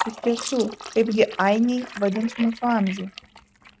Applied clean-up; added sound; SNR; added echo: neural mask model RNNoise.